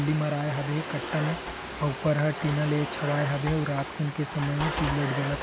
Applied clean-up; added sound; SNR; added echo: none; Domestic sounds, home sounds; 6 dB; none.